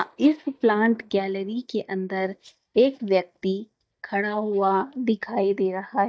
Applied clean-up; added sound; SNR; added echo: neural mask model DeepFilterNet 3.